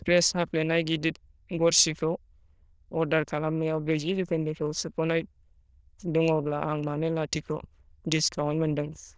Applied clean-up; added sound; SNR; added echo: neural diffusion model UNIVERSE++.